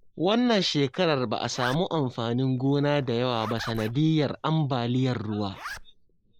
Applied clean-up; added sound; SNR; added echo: neural mask model Resemble Enhance denoiser.